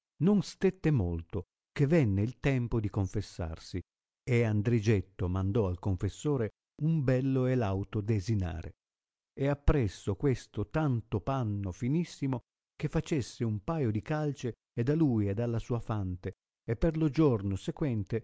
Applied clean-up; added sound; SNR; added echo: none; none; none; none.